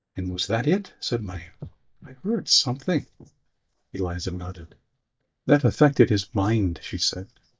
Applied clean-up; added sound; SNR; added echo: neural mask model DeepFilterNet 3.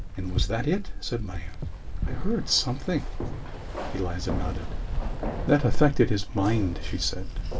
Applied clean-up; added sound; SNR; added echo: none; Keys jangling; 5 dB; reverberation time 0.2 s.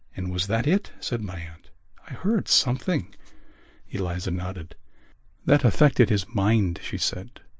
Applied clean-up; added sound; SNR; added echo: none; none; none; none.